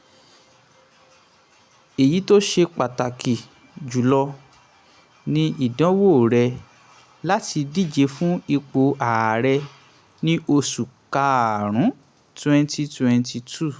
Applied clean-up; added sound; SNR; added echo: none; none; none; none.